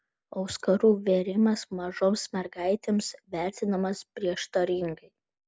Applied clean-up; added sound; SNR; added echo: none; none; none; none.